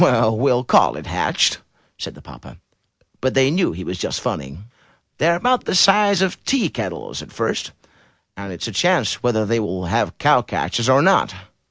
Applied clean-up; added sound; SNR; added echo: none; none; none; none.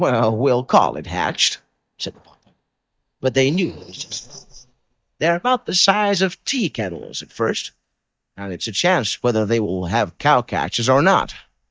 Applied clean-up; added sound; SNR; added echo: neural mask model DeepFilterNet 3.